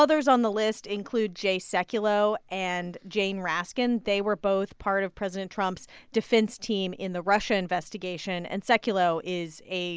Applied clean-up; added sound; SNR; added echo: none; none; none; none.